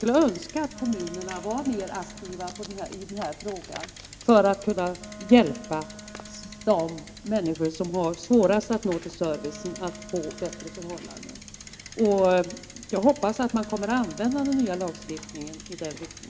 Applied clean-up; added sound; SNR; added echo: none; Bicycle + Wind instrument, woodwind instrument; 17 dB; none.